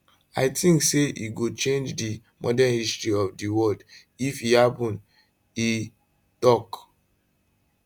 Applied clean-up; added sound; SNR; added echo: none; none; none; none.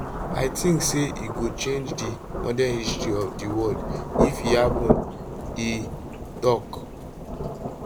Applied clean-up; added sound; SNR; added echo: none; Rain / Thunderstorm; 1 dB; none.